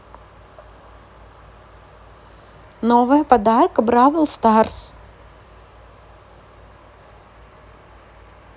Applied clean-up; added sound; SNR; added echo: none; none; none; none.